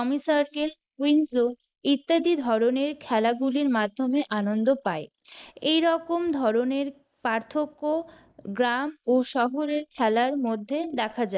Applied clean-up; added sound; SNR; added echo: neural mask model Resemble Enhance denoiser.